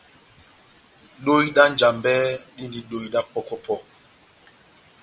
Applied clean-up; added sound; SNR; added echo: none; none; none; none.